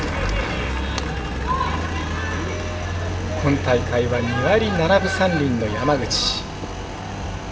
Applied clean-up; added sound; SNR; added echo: none; Engine; 4 dB; reverberation time 2.1 s.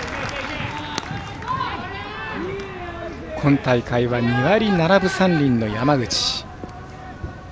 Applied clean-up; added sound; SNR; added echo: none; none; none; none.